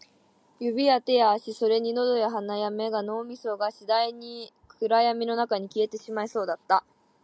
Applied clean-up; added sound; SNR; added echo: none; none; none; none.